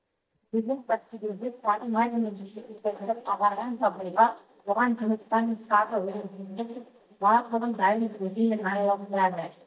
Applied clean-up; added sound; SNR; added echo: neural mask model DeepFilterNet 3.